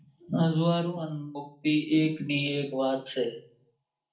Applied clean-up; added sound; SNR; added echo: none; none; none; reverberation time 0.4 s.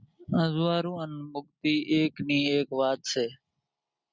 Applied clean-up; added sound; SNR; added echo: none; none; none; none.